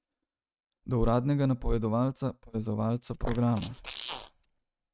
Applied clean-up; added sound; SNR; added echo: neural mask model RNNoise.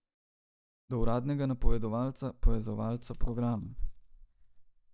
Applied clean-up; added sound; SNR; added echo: neural mask model DeepFilterNet 3.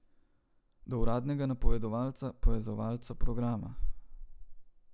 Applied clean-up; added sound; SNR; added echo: none; none; none; none.